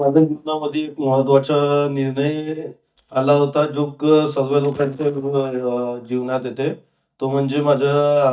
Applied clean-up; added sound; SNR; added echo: neural mask model DeepFilterNet 3.